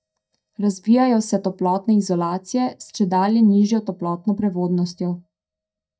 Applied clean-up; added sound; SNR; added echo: neural mask model DeepFilterNet 3.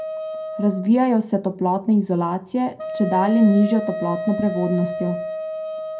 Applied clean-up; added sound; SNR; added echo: none; Wind instrument, woodwind instrument; 9 dB; reverberation time 0.2 s.